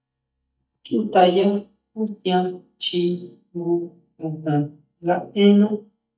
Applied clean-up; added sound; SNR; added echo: neural mask model DeepFilterNet 3.